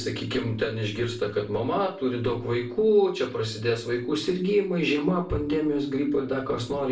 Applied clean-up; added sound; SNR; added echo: none; none; none; reverberation time 0.4 s.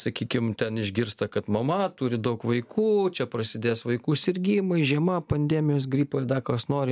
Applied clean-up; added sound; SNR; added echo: none; none; none; none.